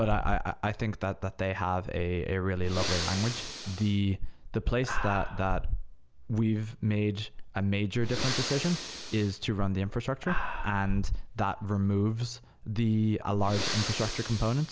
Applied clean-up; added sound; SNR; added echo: none; Breathing; 5 dB; none.